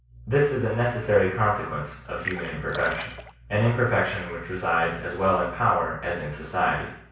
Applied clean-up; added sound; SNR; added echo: none; Splash, splatter; 12 dB; reverberation time 0.6 s.